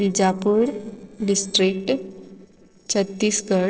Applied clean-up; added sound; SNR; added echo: neural separator model SepFormer DNS4.